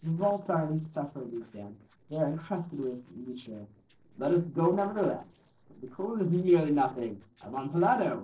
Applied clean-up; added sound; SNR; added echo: neural separator model SepFormer DNS4.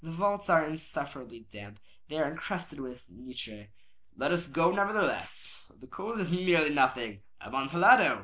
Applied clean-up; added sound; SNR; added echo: none; none; none; none.